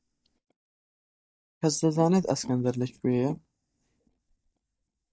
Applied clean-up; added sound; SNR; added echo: neural mask model DeepFilterNet 3.